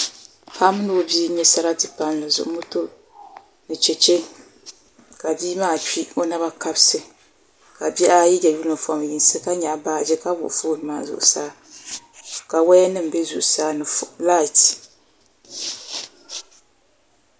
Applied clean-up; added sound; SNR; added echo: none; none; none; none.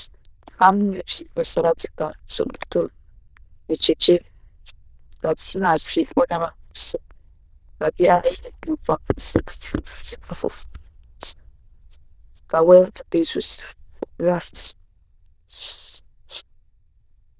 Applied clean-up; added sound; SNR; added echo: neural diffusion model UNIVERSE++.